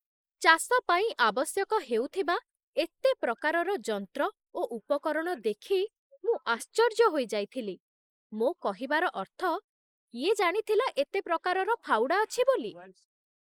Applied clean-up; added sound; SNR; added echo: neural mask model Resemble Enhance denoiser.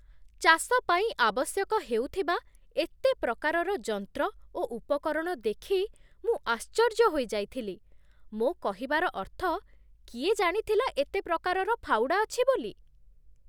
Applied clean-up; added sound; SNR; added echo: none; none; none; none.